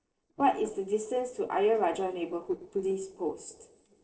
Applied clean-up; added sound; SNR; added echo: neural separator model SepFormer DNS4.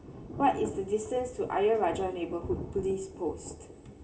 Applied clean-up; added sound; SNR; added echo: none; Thunder / Rain; 11 dB; reverberation time 0.7 s.